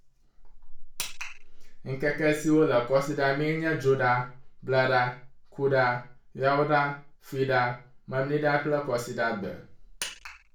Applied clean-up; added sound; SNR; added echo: none; none; none; reverberation time 0.3 s.